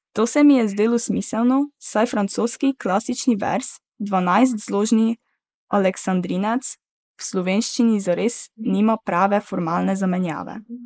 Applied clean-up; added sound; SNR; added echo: neural mask model Resemble Enhance denoiser.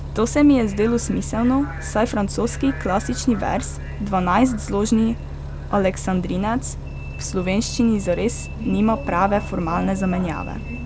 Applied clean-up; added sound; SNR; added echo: none; Bus; 8 dB; none.